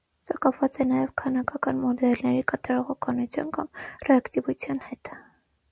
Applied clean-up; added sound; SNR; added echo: none; none; none; none.